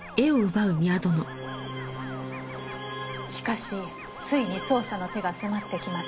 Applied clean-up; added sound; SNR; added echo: none; Scratching (performance technique); 16 dB; none.